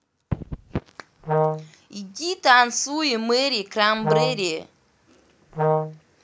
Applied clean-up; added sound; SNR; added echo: none; Brass instrument; -1 dB; none.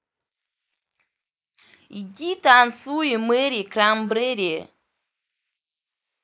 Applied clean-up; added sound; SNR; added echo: neural mask model Resemble Enhance denoiser.